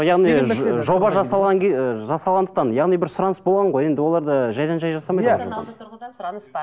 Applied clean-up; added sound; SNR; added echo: none; none; none; none.